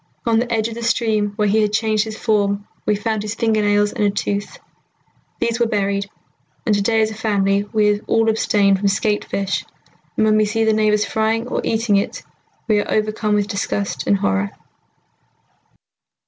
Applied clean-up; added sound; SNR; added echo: none; none; none; none.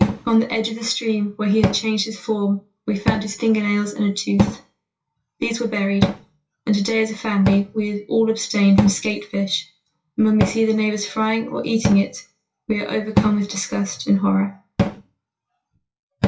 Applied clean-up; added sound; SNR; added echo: classical method WPE with log-MMSE.